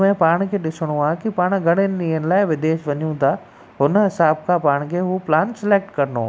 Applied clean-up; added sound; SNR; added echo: none; none; none; none.